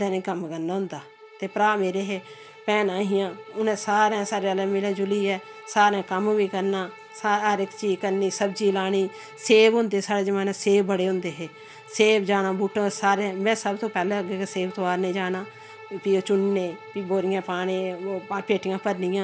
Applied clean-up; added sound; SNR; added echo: none; Bowed string instrument; 20 dB; none.